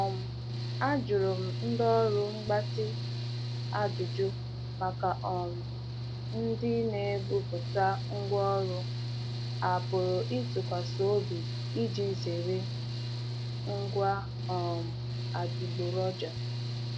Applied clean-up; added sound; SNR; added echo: none; Mechanical fan / Engine; 1 dB; none.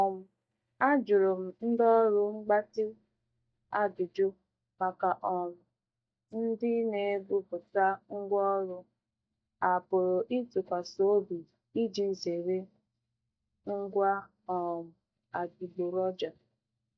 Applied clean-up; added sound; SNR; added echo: neural mask model DeepFilterNet 3.